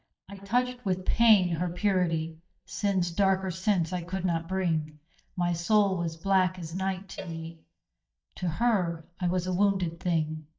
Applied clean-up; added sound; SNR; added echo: neural mask model DeepFilterNet 3.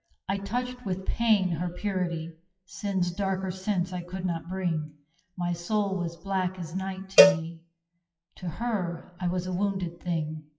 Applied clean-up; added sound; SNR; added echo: classical method WPE with log-MMSE.